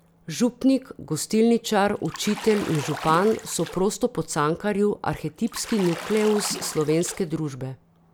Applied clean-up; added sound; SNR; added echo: none; Bathtub (filling or washing) / Splash, splatter; 13 dB; none.